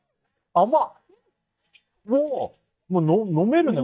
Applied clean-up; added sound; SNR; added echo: neural mask model DeepFilterNet 3.